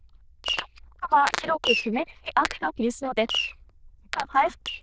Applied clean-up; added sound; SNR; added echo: neural diffusion model UNIVERSE++.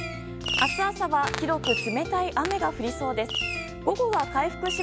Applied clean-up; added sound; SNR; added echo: none; Fireworks; 7 dB; none.